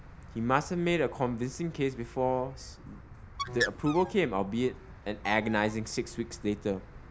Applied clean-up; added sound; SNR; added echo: none; Bird; 12 dB; none.